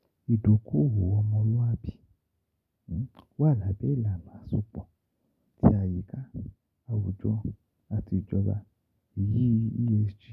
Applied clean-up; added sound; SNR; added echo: none; none; none; none.